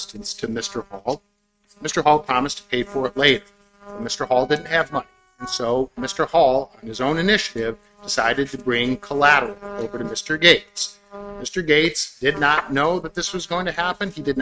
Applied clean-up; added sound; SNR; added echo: neural mask model RNNoise.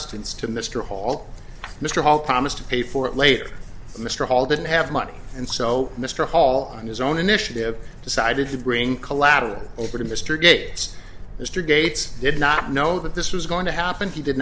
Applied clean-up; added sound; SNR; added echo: none; none; none; none.